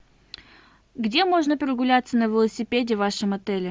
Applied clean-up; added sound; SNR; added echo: none; none; none; none.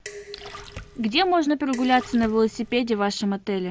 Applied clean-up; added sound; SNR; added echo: none; Dishes, pots, and pans + Splash, splatter; 17 dB; none.